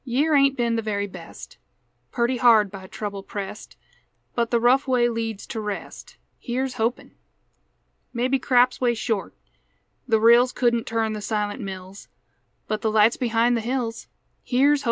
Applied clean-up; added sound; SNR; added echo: none; none; none; none.